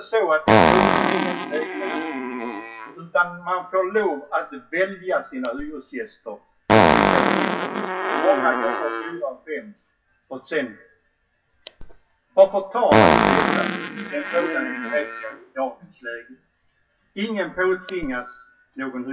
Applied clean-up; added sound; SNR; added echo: classical method WPE with log-MMSE.